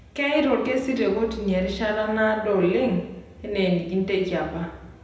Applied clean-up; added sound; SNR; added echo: none; none; none; reverberation time 0.8 s.